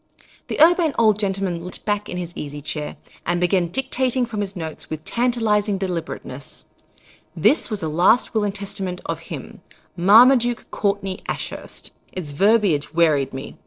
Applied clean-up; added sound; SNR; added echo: neural separator model SepFormer DNS4.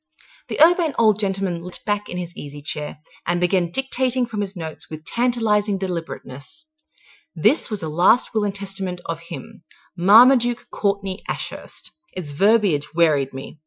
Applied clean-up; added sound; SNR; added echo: classical method Wiener filter.